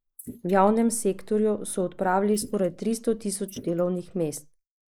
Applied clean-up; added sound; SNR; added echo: neural mask model Resemble Enhance denoiser.